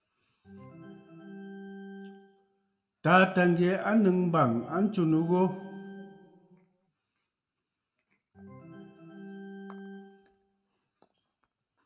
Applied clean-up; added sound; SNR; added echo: none; Organ; 18 dB; reverberation time 1.3 s.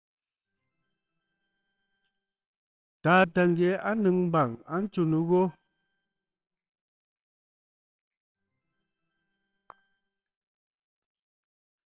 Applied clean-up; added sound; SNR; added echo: neural separator model SepFormer WHAMR!.